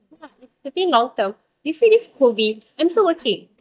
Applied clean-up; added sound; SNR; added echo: neural mask model DeepFilterNet 3.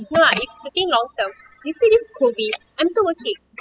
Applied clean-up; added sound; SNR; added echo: classical method spectral subtraction.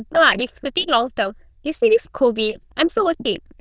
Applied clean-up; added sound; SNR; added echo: neural diffusion model UNIVERSE++.